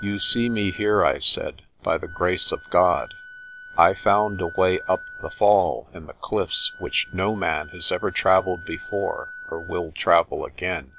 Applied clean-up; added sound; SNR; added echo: none; Wind instrument, woodwind instrument; 18 dB; none.